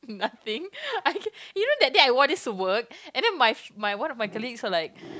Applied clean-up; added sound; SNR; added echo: none; none; none; none.